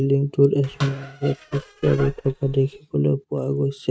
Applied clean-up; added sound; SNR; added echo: neural mask model RNNoise.